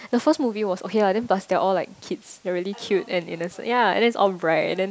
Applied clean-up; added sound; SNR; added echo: none; none; none; none.